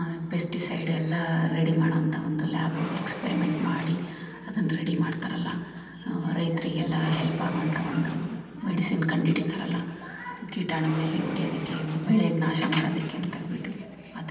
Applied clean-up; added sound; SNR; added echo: none; Engine / Mechanisms; 14 dB; reverberation time 2.3 s.